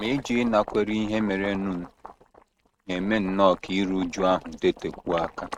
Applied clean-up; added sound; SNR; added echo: neural mask model RNNoise.